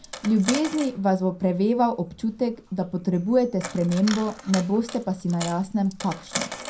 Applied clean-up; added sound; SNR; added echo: none; Coin (dropping); 13 dB; reverberation time 0.2 s.